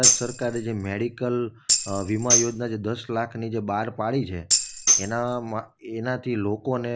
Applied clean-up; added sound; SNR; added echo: none; Tambourine + Tambourine; -2 dB; none.